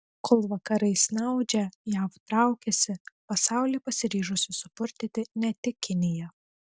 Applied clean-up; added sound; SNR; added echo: none; none; none; none.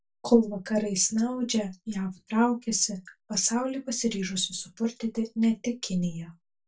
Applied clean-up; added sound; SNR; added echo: none; none; none; reverberation time 0.2 s.